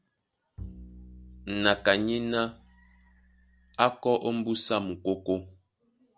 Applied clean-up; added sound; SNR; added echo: none; Bowed string instrument; 18 dB; none.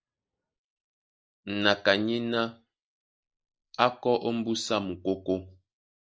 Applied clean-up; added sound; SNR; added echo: neural mask model Resemble Enhance denoiser.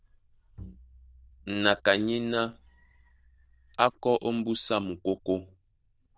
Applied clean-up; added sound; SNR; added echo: neural diffusion model UNIVERSE++.